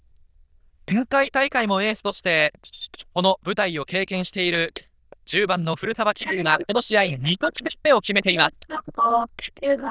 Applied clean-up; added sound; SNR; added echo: neural diffusion model UNIVERSE++.